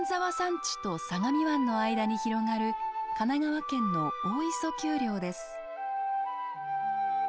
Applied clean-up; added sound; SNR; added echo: none; none; none; none.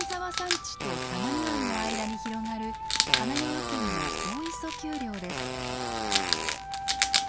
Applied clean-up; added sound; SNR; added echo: none; Wild animals + Fart; -2 dB; none.